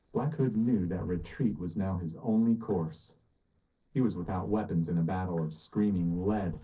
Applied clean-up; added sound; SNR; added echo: neural separator model SepFormer DNS4.